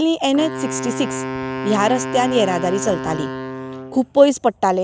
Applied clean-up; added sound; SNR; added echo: none; Wind instrument, woodwind instrument; 8 dB; none.